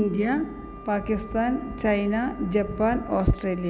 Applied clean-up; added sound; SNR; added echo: none; Wind instrument, woodwind instrument; 19 dB; none.